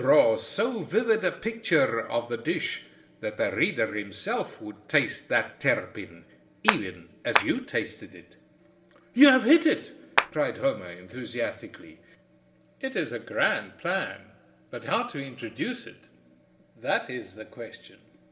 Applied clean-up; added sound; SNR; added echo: none; Clapping; -3 dB; reverberation time 1.3 s.